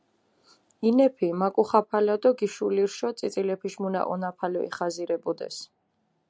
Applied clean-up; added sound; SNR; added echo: none; none; none; none.